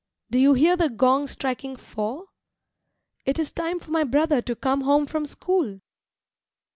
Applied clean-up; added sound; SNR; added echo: none; none; none; none.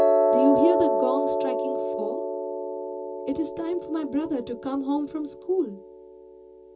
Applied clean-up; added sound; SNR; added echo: none; Piano; -2 dB; reverberation time 0.2 s.